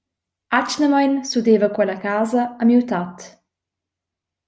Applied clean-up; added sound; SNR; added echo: none; none; none; none.